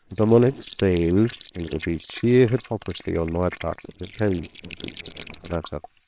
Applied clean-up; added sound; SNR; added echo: neural separator model SepFormer WHAMR!.